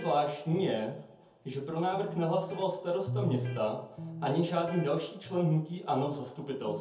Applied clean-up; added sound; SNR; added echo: none; Electric guitar; 10 dB; reverberation time 0.5 s.